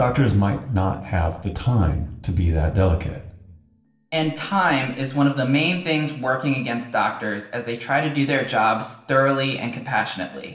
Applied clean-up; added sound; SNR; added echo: neural separator model SepFormer DNS4.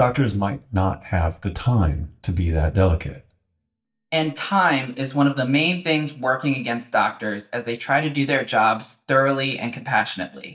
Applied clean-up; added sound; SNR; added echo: neural mask model DeepFilterNet 3.